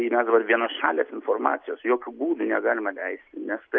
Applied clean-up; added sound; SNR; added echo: none; none; none; none.